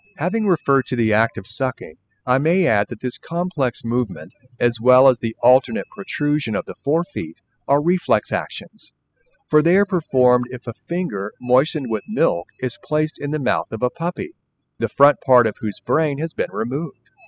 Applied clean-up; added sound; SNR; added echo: classical method spectral subtraction.